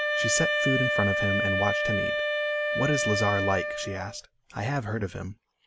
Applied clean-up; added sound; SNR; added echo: none; Wind instrument, woodwind instrument; -2 dB; none.